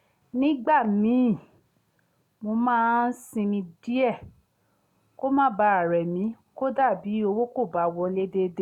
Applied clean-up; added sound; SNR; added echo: none; none; none; none.